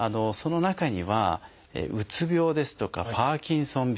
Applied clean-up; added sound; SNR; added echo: none; none; none; none.